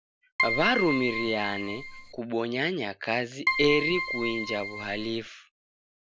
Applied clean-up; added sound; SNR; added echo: none; Keyboard (musical); 2 dB; none.